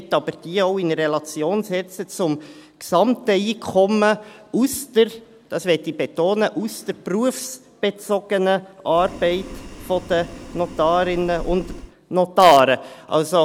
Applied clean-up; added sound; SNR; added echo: none; Boiling; 14 dB; none.